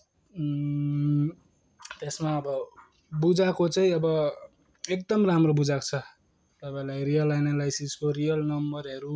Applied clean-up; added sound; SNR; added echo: none; none; none; none.